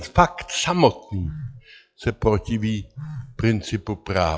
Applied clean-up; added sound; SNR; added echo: classical method log-MMSE.